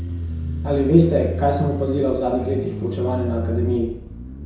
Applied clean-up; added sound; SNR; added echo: none; Motorcycle; 5 dB; reverberation time 0.7 s.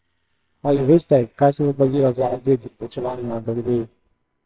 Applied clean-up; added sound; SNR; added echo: neural separator model SepFormer WHAMR!.